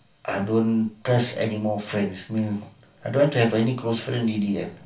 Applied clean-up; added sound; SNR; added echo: none; none; none; reverberation time 0.3 s.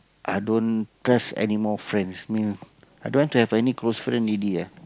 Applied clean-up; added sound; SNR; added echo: none; none; none; none.